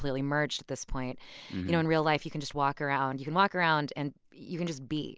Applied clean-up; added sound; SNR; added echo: none; none; none; none.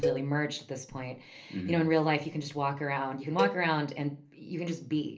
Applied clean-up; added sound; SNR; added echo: none; Cowbell; 7 dB; reverberation time 0.3 s.